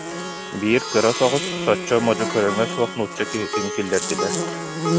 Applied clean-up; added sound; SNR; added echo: none; Plucked string instrument + Buzz; 4 dB; none.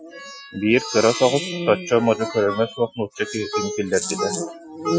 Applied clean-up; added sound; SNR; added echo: classical method Wiener filter.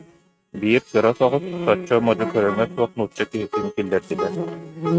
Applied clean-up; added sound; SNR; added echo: neural mask model RNNoise.